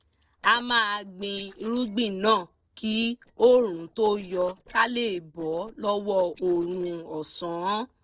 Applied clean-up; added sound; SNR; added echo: neural separator model SepFormer DNS4.